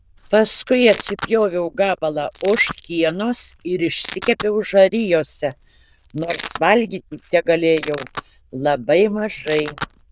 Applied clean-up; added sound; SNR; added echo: neural diffusion model UNIVERSE++.